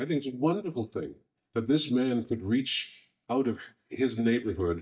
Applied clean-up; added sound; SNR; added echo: neural mask model DeepFilterNet 3.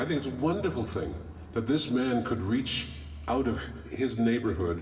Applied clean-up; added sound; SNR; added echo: none; Fixed-wing aircraft, airplane; 16 dB; reverberation time 2.1 s.